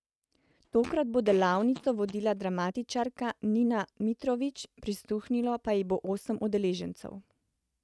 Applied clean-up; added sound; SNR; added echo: neural mask model RNNoise.